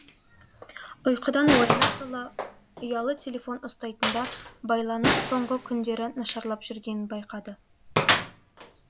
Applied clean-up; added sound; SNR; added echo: none; Gunshot, gunfire + Snare drum; 0 dB; none.